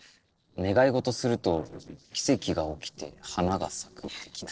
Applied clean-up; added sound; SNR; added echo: neural separator model SepFormer DNS4.